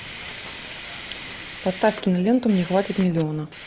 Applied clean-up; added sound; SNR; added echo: none; Hiss; 14 dB; none.